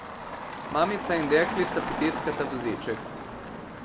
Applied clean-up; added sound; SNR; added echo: none; Motor vehicle (road); 5 dB; none.